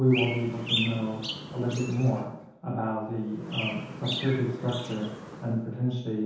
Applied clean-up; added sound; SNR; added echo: none; Chirp, tweet; 8 dB; reverberation time 0.8 s.